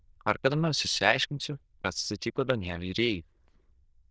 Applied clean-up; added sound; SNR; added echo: neural diffusion model UNIVERSE++.